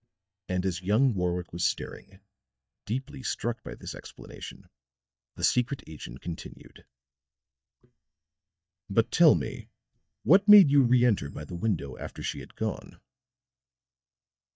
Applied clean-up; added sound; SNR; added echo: neural mask model DeepFilterNet 3.